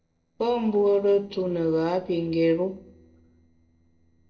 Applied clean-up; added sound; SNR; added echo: neural separator model SepFormer DNS4.